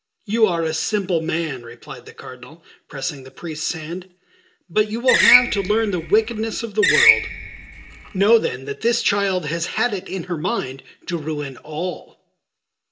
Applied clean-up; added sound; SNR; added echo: none; Screech; -2 dB; reverberation time 0.4 s.